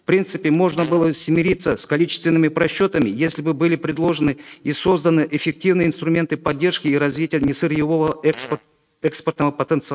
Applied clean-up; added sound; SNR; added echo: neural mask model RNNoise.